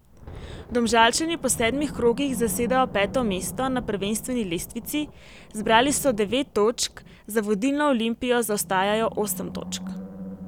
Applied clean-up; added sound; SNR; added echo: none; Thunder + Animal; 13 dB; none.